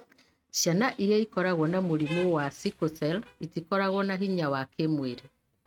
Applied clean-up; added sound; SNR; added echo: neural mask model RNNoise.